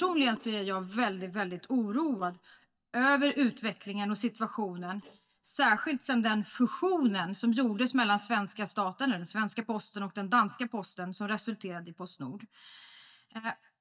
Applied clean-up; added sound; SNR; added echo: neural mask model DeepFilterNet 3.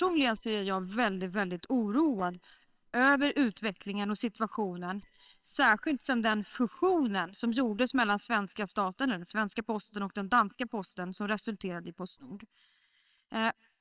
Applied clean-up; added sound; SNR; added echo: neural separator model SepFormer WHAMR!.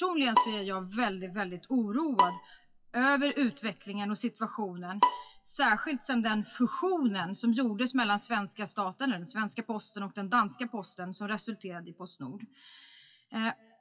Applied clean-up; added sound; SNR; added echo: classical method WPE with log-MMSE.